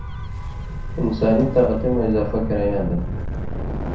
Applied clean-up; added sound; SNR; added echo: none; Gull, seagull / Waves, surf / Siren; 4 dB; reverberation time 0.5 s.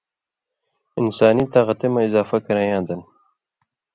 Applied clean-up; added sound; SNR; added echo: none; none; none; none.